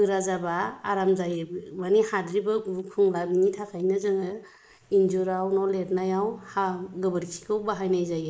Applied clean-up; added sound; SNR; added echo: neural mask model Resemble Enhance denoiser.